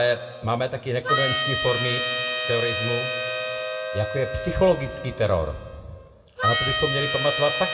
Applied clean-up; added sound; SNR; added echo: none; Harmonica; 1 dB; reverberation time 1.3 s.